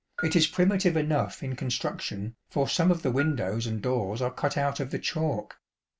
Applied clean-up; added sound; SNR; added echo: none; Bell; 17 dB; none.